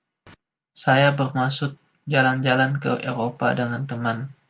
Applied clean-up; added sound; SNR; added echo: none; none; none; none.